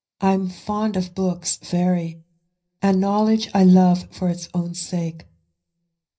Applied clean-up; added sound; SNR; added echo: none; none; none; reverberation time 0.4 s.